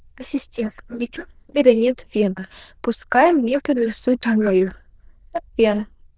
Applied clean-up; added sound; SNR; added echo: neural diffusion model UNIVERSE++.